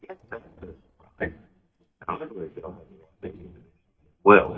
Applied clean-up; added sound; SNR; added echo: neural mask model DeepFilterNet 3.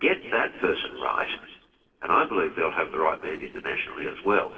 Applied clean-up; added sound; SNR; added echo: neural separator model SepFormer DNS4.